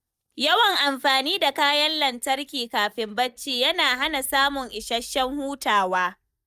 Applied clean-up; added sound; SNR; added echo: neural mask model DeepFilterNet 3.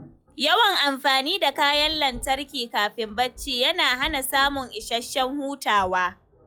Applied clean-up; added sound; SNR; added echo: classical method log-MMSE.